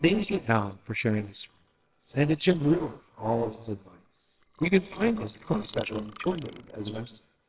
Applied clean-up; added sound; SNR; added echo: neural separator model SepFormer WHAMR!.